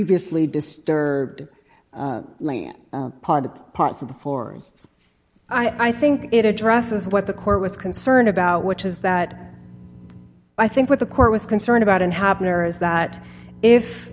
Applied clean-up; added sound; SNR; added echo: none; none; none; none.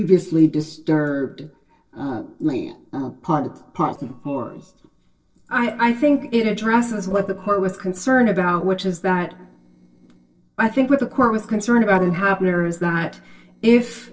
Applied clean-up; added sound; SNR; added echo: neural separator model SepFormer DNS4.